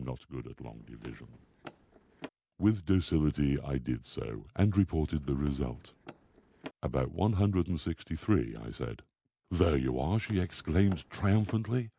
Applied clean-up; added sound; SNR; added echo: neural mask model Resemble Enhance denoiser.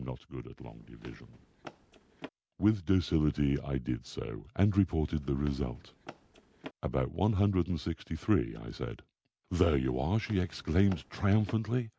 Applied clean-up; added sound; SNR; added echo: none; Run; 20 dB; none.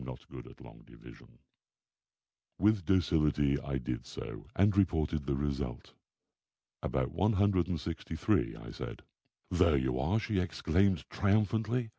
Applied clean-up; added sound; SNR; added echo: none; none; none; none.